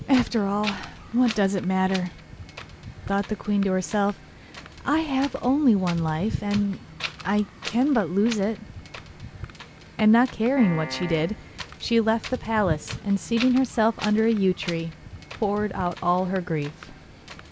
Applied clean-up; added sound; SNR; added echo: none; Piano + Wind; 13 dB; none.